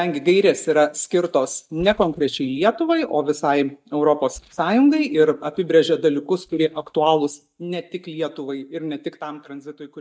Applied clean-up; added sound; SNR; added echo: neural mask model DeepFilterNet 3.